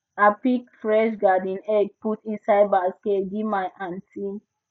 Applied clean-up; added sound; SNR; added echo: none; none; none; none.